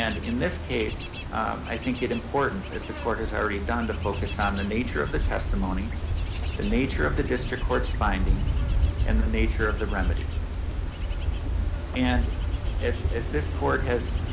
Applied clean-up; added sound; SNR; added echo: none; Wind / Bird / Insect; -2 dB; none.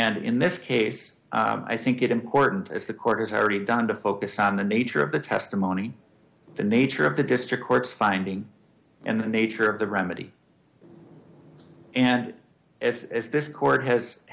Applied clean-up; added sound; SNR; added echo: none; none; none; none.